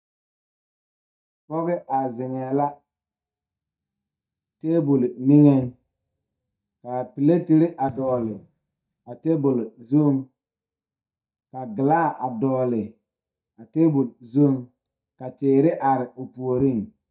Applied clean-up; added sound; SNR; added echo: neural mask model DeepFilterNet 3.